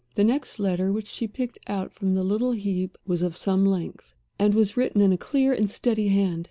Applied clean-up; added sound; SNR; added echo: none; none; none; none.